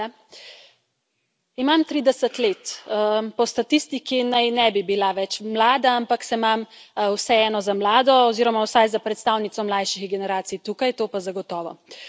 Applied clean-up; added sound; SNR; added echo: none; none; none; none.